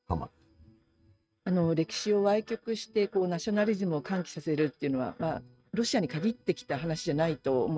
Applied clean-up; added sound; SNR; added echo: neural mask model RNNoise.